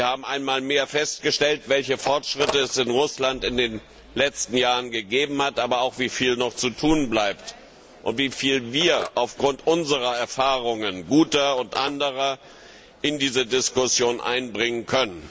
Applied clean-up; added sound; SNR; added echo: none; Telephone; 19 dB; none.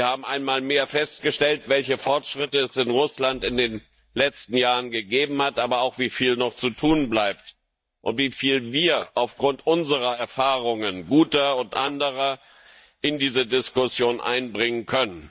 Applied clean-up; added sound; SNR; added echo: neural mask model DeepFilterNet 3.